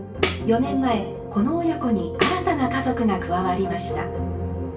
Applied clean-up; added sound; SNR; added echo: none; Tambourine; 0 dB; reverberation time 0.9 s.